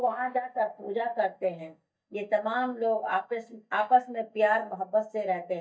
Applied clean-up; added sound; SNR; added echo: neural mask model DeepFilterNet 3.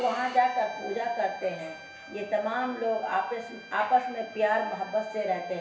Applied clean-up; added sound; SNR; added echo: none; Bowed string instrument; 17 dB; reverberation time 1.1 s.